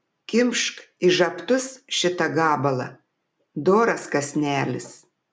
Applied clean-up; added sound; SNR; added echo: none; none; none; none.